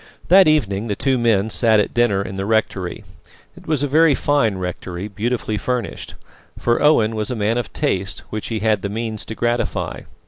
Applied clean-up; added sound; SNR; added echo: none; none; none; none.